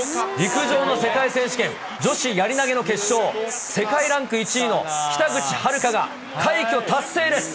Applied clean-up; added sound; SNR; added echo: none; Insect; 13 dB; none.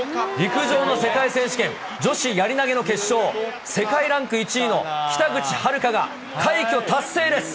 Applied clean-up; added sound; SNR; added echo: none; none; none; none.